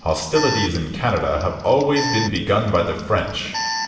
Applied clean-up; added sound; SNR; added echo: none; Alarm; 9 dB; reverberation time 1.2 s.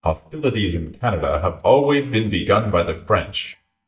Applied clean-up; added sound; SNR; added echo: neural mask model DeepFilterNet 3.